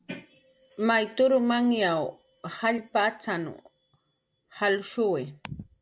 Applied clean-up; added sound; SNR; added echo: none; none; none; none.